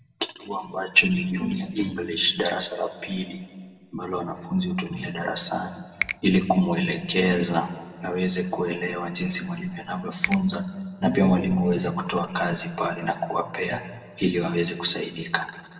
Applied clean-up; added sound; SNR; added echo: none; Finger snapping; 9 dB; reverberation time 1.5 s.